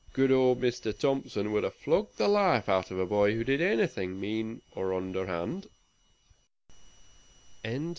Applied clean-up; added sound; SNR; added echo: none; none; none; none.